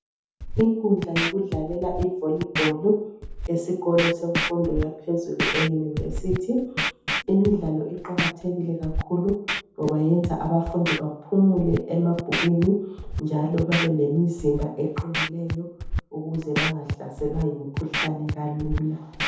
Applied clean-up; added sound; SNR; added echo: none; Scratching (performance technique); 6 dB; reverberation time 0.8 s.